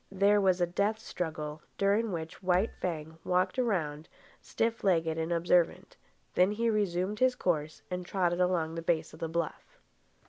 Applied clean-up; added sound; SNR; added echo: none; Marimba, xylophone; 13 dB; none.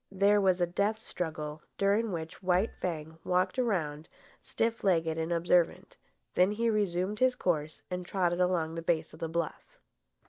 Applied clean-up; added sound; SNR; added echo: neural mask model DeepFilterNet 3.